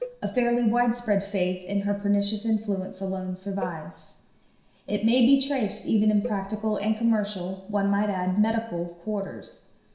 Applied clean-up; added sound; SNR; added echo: none; Cowbell; 17 dB; reverberation time 0.7 s.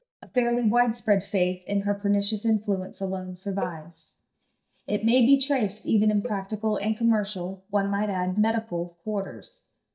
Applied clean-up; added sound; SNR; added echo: neural mask model DeepFilterNet 3.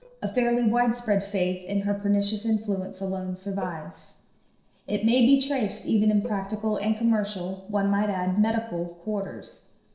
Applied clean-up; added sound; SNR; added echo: neural separator model SepFormer DNS4.